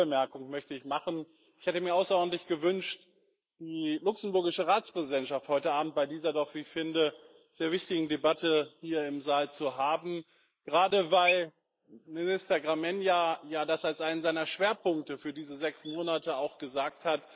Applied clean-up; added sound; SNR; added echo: neural mask model Resemble Enhance denoiser.